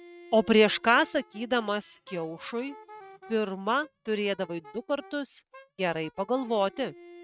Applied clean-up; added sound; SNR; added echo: neural mask model RNNoise.